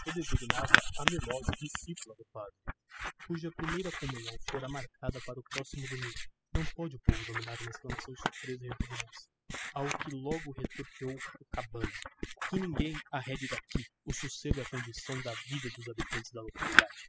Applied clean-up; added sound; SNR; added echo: classical method spectral subtraction.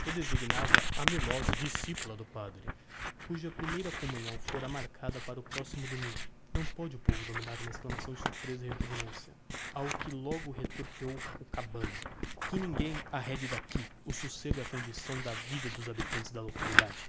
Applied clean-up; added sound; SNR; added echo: none; Scissors + Writing; -5 dB; none.